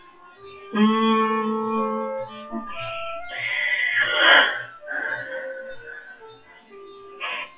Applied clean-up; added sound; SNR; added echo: classical method WPE with log-MMSE.